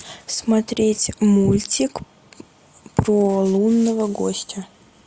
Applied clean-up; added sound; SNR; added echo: none; none; none; none.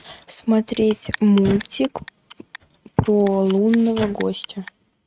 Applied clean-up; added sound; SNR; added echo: neural mask model RNNoise.